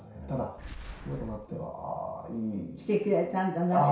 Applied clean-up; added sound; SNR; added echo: none; Boom; 17 dB; reverberation time 0.6 s.